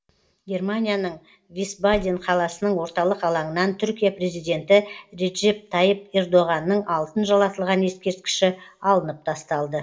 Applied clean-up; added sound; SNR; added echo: none; Car; 18 dB; reverberation time 0.3 s.